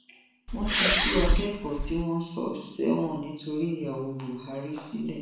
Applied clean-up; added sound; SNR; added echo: none; Respiratory sounds; -5 dB; reverberation time 0.7 s.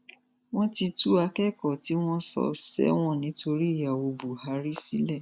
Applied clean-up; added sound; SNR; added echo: none; none; none; none.